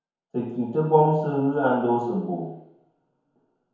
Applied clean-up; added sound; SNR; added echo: none; none; none; reverberation time 0.9 s.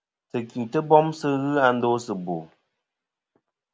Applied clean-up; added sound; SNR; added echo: none; none; none; none.